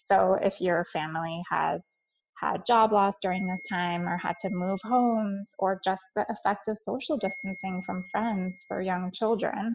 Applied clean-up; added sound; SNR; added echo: classical method spectral subtraction.